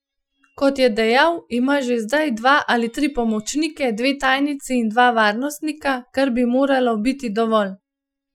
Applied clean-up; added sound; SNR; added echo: classical method Wiener filter.